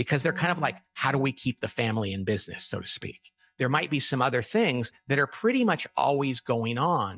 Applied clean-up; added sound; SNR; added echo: neural mask model DeepFilterNet 3.